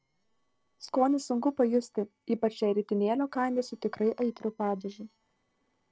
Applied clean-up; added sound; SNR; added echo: neural separator model SepFormer DNS4.